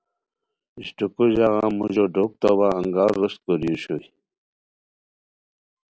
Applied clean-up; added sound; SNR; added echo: none; none; none; none.